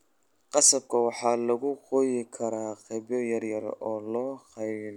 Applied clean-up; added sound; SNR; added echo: none; none; none; none.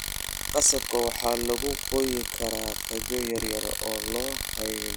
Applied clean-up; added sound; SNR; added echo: none; Tools; 3 dB; none.